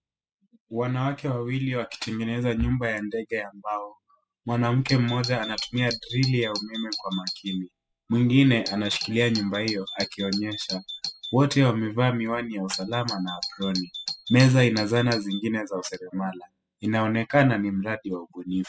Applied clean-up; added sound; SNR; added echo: classical method spectral subtraction.